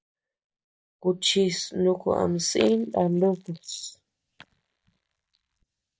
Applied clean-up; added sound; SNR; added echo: neural mask model DeepFilterNet 3.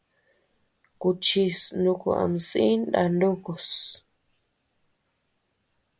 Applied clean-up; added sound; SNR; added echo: none; none; none; none.